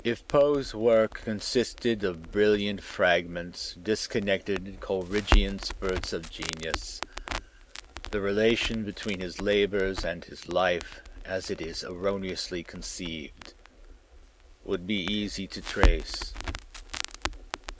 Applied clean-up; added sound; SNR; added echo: none; Crackle; 5 dB; none.